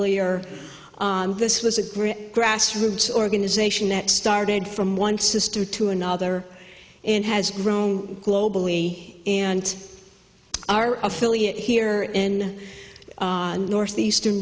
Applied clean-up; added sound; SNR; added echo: none; none; none; none.